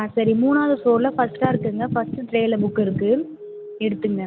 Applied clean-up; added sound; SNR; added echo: none; Siren; 15 dB; none.